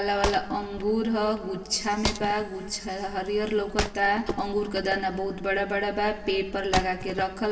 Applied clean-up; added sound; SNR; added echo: none; Wood; 9 dB; reverberation time 2.3 s.